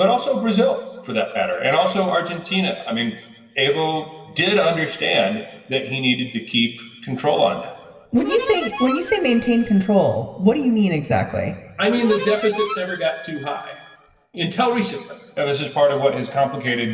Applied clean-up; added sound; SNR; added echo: none; Harmonica; 11 dB; reverberation time 1.4 s.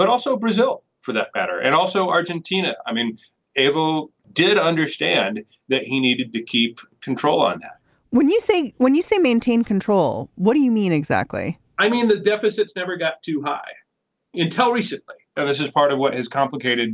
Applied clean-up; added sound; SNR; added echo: none; none; none; none.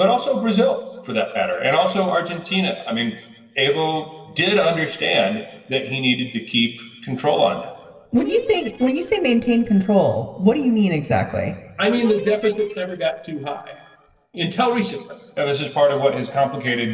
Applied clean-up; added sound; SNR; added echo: neural separator model SepFormer DNS4.